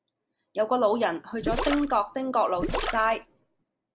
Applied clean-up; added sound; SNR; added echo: none; Gurgling; 5 dB; none.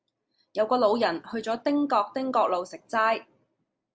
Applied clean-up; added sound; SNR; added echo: none; none; none; none.